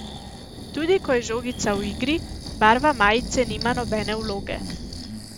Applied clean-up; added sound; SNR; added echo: none; Thunder / Rain + Breathing; 9 dB; none.